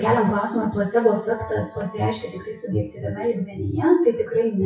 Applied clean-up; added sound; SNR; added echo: classical method WPE with log-MMSE.